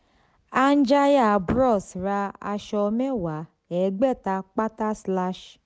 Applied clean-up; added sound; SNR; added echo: none; none; none; none.